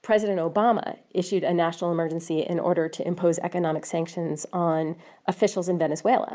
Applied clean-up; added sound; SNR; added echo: neural mask model Resemble Enhance denoiser.